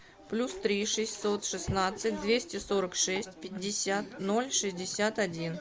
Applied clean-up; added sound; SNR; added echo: none; none; none; none.